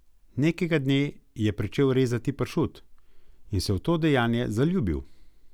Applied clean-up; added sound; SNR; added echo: none; none; none; none.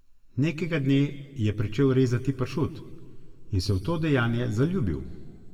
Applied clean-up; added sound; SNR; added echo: none; none; none; reverberation time 1.7 s.